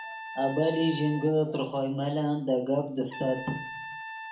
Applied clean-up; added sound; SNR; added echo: none; Trumpet; 13 dB; reverberation time 0.4 s.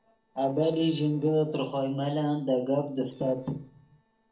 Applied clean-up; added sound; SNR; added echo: neural separator model SepFormer DNS4.